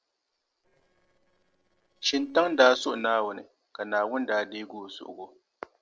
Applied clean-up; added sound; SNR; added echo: neural separator model SepFormer DNS4.